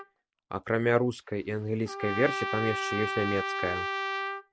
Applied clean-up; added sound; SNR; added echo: none; Trumpet; 4 dB; none.